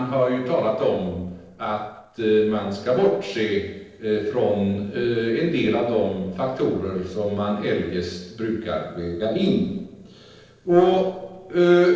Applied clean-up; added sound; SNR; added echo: neural separator model SepFormer DNS4.